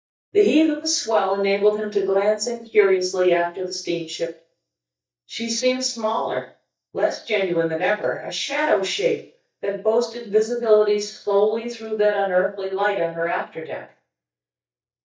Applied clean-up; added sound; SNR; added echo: neural mask model DeepFilterNet 3.